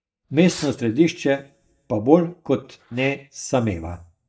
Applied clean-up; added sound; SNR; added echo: neural mask model DeepFilterNet 3.